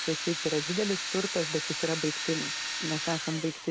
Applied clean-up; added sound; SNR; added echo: none; Drill; 3 dB; none.